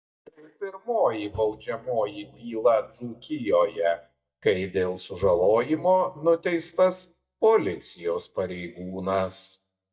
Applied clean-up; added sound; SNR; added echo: neural mask model DeepFilterNet 3.